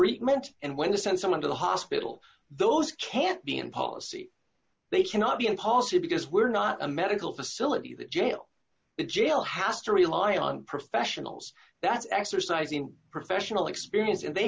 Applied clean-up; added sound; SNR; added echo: none; none; none; none.